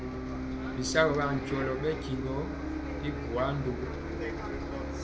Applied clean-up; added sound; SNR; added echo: none; Bus; 2 dB; none.